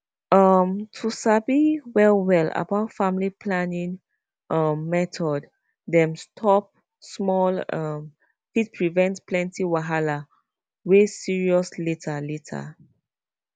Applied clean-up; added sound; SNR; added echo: none; none; none; none.